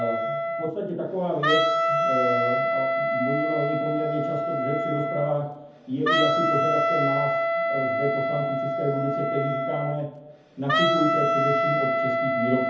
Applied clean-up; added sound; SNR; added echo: none; Wind instrument, woodwind instrument; -4 dB; reverberation time 0.7 s.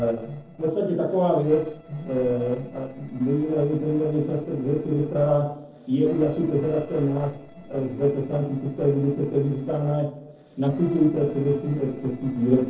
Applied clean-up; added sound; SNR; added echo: neural separator model SepFormer DNS4.